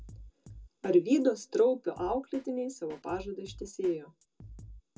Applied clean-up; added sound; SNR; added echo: none; Drum kit; 20 dB; reverberation time 0.2 s.